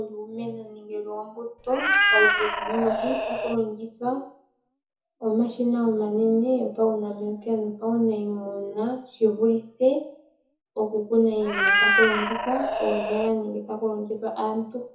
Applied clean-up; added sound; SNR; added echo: none; Meow; -2 dB; reverberation time 0.6 s.